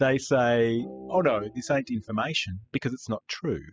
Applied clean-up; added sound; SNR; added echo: classical method spectral subtraction.